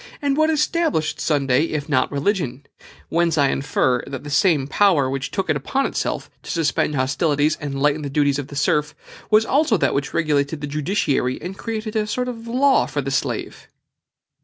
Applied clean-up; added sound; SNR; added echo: none; none; none; none.